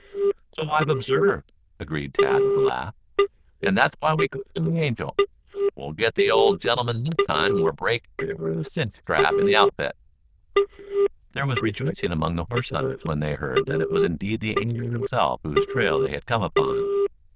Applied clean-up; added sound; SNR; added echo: neural diffusion model UNIVERSE++.